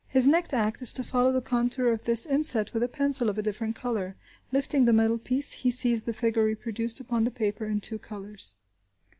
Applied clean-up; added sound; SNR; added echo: none; none; none; none.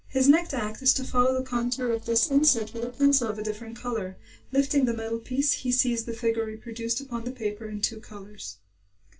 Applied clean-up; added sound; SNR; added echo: neural separator model SepFormer DNS4.